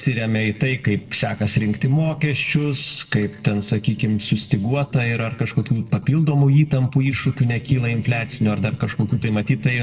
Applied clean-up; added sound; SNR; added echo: neural separator model SepFormer DNS4.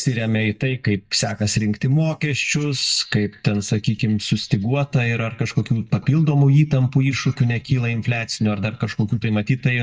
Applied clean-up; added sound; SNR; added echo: neural mask model DeepFilterNet 3.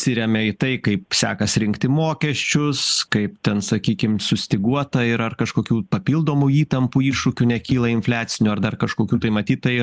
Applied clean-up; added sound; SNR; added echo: none; none; none; none.